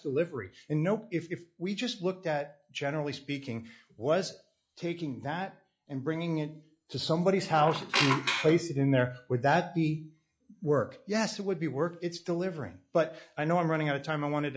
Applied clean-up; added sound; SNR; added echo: classical method log-MMSE.